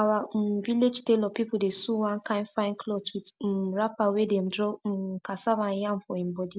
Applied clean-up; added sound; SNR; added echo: none; none; none; none.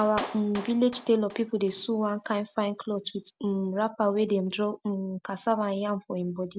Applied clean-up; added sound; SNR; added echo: none; Clapping; 19 dB; none.